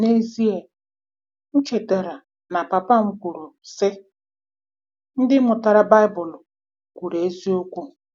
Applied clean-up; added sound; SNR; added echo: none; none; none; none.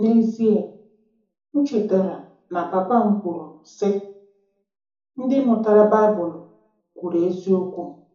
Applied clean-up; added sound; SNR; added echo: none; none; none; reverberation time 0.7 s.